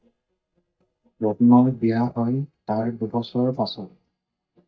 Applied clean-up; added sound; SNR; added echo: neural mask model DeepFilterNet 3.